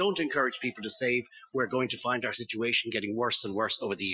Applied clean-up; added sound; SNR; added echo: classical method Wiener filter.